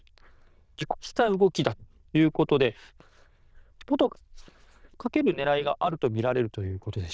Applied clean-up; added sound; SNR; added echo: neural diffusion model UNIVERSE++.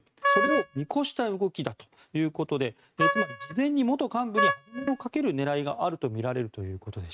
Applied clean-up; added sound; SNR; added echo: neural mask model RNNoise.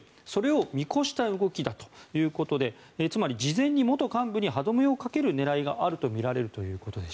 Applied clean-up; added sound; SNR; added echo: none; none; none; none.